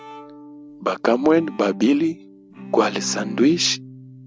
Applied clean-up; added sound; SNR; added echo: none; Bowed string instrument; 14 dB; none.